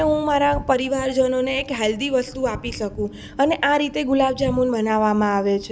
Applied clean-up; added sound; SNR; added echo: none; Thunder; 16 dB; none.